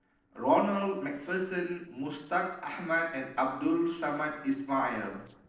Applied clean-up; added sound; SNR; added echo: neural separator model SepFormer DNS4.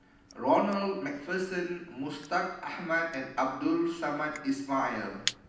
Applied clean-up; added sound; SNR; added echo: none; Crushing; 15 dB; reverberation time 0.9 s.